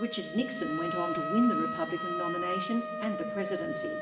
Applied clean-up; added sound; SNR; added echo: none; Wind instrument, woodwind instrument; 3 dB; reverberation time 2.1 s.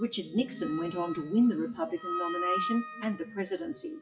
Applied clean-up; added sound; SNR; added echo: classical method WPE with log-MMSE.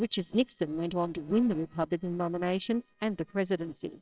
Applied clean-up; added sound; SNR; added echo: neural separator model SepFormer WHAMR!.